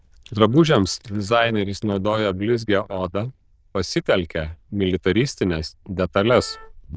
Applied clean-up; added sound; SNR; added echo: neural diffusion model UNIVERSE++.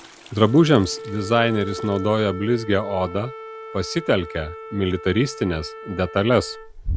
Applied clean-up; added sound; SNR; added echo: none; Wind instrument, woodwind instrument + Toilet flush; 12 dB; none.